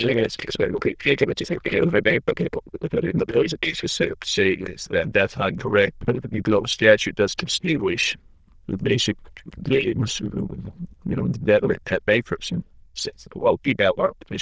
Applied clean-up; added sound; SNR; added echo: neural diffusion model UNIVERSE++.